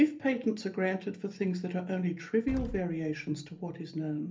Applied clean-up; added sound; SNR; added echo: none; Explosion; 11 dB; reverberation time 0.3 s.